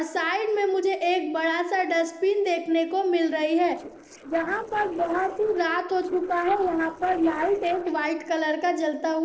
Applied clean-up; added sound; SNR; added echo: neural separator model SepFormer DNS4.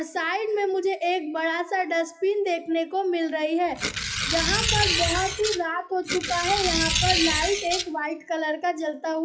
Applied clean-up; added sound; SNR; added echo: classical method WPE with log-MMSE.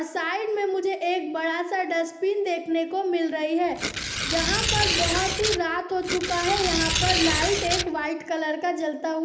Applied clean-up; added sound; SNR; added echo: none; Tearing; 0 dB; reverberation time 0.8 s.